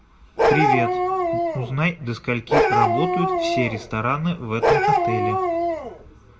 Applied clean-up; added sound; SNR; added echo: none; Bark; -4 dB; reverberation time 0.7 s.